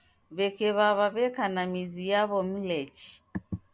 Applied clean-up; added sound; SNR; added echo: none; none; none; none.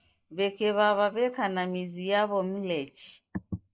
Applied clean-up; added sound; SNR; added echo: neural mask model Resemble Enhance denoiser.